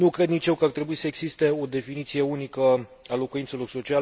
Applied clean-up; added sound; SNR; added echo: none; none; none; none.